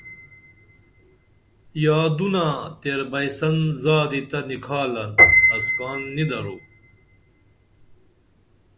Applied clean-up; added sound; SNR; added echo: none; Piano; 0 dB; none.